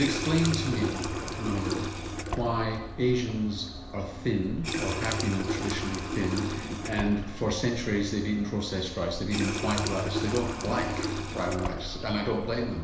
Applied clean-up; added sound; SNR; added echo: none; Water tap, faucet; 4 dB; reverberation time 1.1 s.